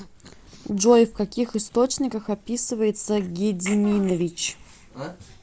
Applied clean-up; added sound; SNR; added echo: none; none; none; none.